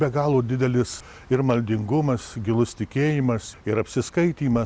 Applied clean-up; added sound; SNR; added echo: none; none; none; none.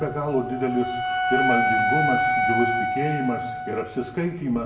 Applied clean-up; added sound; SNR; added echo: none; Wind instrument, woodwind instrument; -2 dB; reverberation time 0.8 s.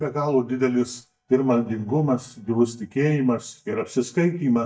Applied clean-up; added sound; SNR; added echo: neural mask model DeepFilterNet 3.